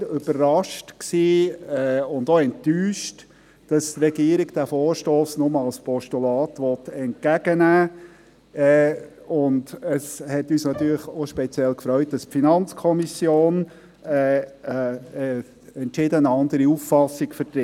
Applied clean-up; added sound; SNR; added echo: none; Bowed string instrument; 18 dB; none.